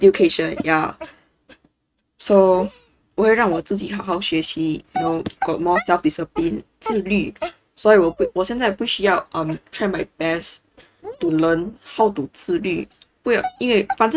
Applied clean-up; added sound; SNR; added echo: neural mask model RNNoise.